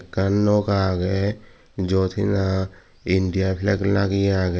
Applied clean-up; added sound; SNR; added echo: none; none; none; none.